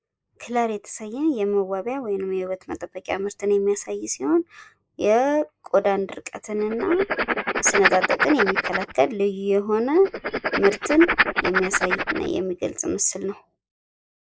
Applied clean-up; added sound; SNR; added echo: neural mask model Resemble Enhance denoiser.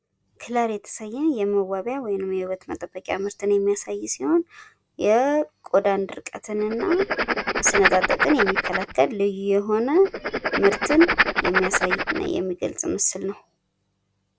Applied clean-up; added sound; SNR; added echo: none; Writing; 1 dB; none.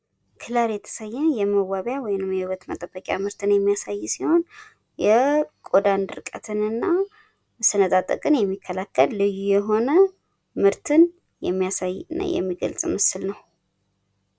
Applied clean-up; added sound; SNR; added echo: none; none; none; none.